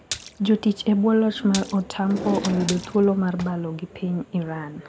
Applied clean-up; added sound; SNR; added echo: none; Splash, splatter + Drawer open or close; 11 dB; none.